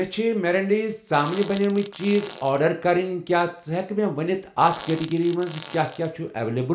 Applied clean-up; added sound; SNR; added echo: none; Fart; 15 dB; reverberation time 0.4 s.